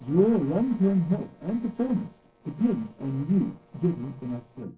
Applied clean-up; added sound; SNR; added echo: neural separator model SepFormer DNS4.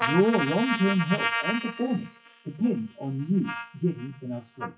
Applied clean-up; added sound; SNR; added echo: classical method WPE with log-MMSE.